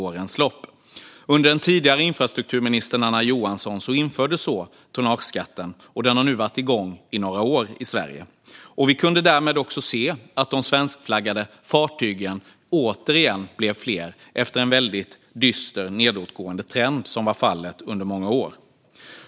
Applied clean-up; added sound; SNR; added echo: none; none; none; none.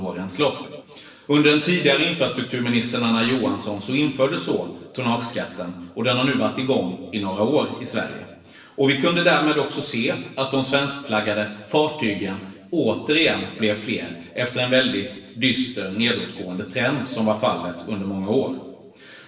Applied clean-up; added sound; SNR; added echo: none; none; none; reverberation time 1.0 s.